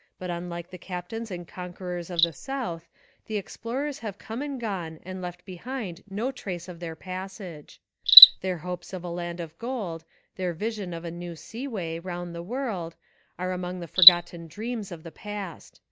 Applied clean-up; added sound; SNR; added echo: neural mask model DeepFilterNet 3.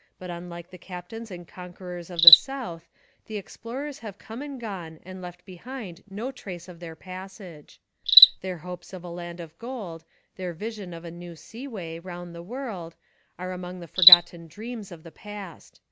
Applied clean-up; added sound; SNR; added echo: none; Cricket; -5 dB; none.